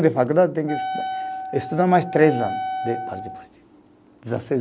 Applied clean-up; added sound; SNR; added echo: none; Wind instrument, woodwind instrument; 7 dB; none.